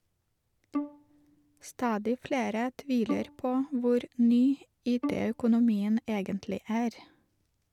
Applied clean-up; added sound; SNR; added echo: none; Bowed string instrument; 10 dB; none.